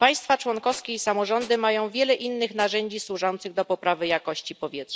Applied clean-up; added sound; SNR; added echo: none; Tools; 18 dB; none.